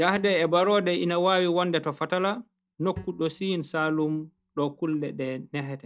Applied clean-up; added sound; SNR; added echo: neural mask model DeepFilterNet 3.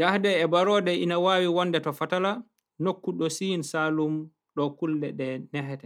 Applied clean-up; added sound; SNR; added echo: none; none; none; none.